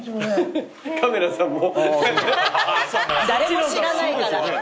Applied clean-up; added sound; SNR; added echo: none; none; none; none.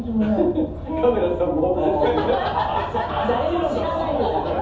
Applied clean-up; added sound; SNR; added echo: none; Car; 12 dB; reverberation time 0.5 s.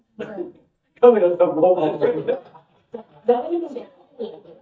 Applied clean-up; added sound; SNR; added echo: neural mask model DeepFilterNet 3.